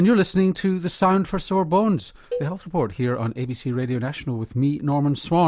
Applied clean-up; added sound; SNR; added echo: none; Cowbell; 15 dB; none.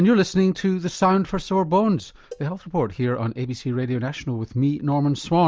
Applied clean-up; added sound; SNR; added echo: neural mask model DeepFilterNet 3.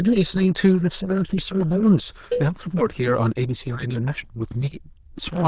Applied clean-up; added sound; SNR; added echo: neural diffusion model UNIVERSE++.